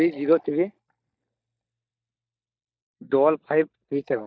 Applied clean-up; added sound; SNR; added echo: neural mask model DeepFilterNet 3.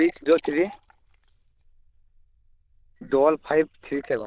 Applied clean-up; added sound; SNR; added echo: neural diffusion model UNIVERSE++.